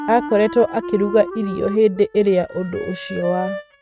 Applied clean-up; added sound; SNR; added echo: neural mask model RNNoise.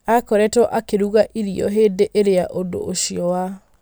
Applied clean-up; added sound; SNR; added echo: none; none; none; none.